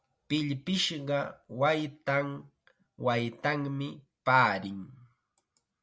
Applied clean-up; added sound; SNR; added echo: none; none; none; none.